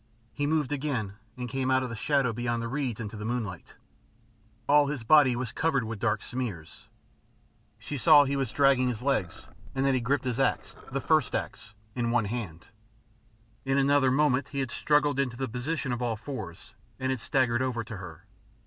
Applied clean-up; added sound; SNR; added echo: none; Liquid; 16 dB; none.